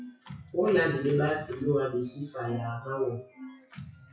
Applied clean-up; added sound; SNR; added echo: classical method WPE with log-MMSE.